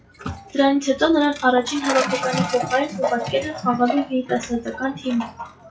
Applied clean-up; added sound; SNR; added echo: classical method WPE with log-MMSE.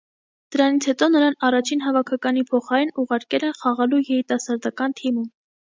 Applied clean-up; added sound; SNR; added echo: none; none; none; none.